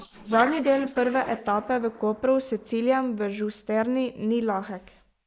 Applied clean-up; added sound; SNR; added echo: neural mask model Resemble Enhance denoiser.